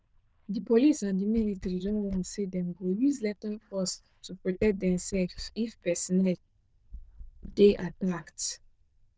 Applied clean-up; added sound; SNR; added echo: neural diffusion model UNIVERSE++.